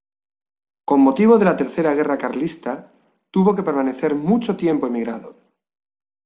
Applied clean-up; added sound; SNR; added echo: none; none; none; none.